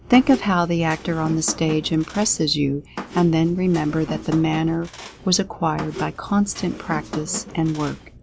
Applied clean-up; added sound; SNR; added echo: none; Squeak; 14 dB; none.